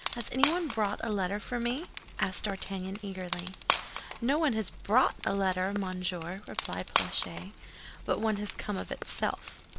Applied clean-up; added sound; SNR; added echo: none; Wood; 2 dB; none.